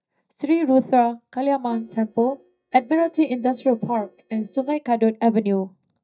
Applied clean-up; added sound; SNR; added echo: neural mask model DeepFilterNet 3.